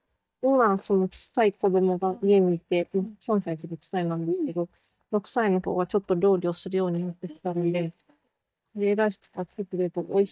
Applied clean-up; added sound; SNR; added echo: neural mask model DeepFilterNet 3.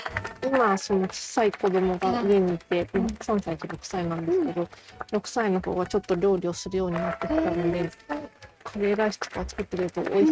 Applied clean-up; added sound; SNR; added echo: neural mask model RNNoise.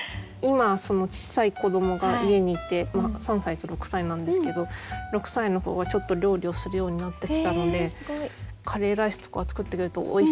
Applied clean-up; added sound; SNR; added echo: none; none; none; none.